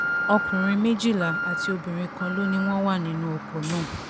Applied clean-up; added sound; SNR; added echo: none; Alarm; 4 dB; none.